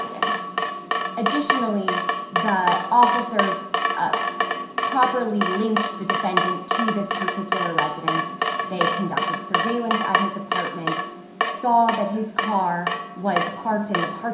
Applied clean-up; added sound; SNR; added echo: none; Drip / Water tap, faucet; -1 dB; reverberation time 0.7 s.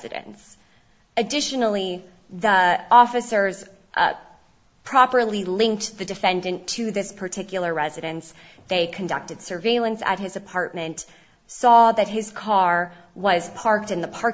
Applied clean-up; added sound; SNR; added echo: none; none; none; none.